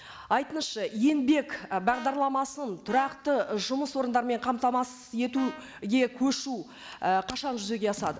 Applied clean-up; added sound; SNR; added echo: none; Brass instrument; 18 dB; none.